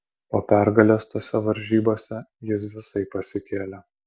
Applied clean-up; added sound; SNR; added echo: none; none; none; none.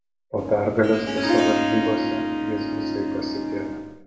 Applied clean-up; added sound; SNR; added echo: none; Harp; -1 dB; reverberation time 0.9 s.